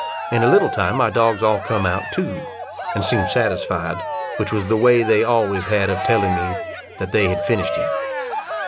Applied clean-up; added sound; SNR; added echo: none; Cheering; 6 dB; none.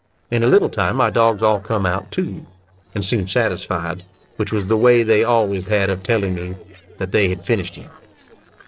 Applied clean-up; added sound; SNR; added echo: neural separator model SepFormer DNS4.